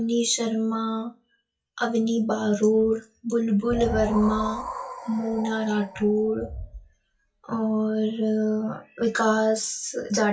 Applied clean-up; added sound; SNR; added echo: classical method WPE with log-MMSE.